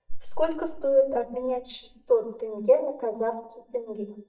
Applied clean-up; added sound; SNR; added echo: neural mask model DeepFilterNet 3.